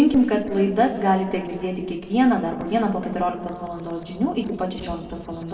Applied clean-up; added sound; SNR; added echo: neural separator model SepFormer DNS4.